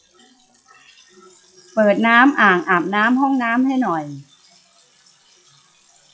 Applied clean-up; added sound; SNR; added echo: classical method log-MMSE.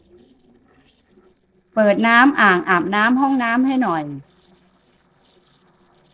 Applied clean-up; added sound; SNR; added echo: neural separator model SepFormer DNS4.